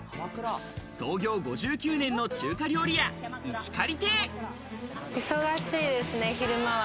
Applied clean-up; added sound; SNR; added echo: none; none; none; none.